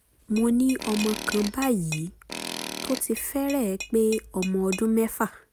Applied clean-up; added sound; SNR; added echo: none; Tools + Tap / Glass; 11 dB; none.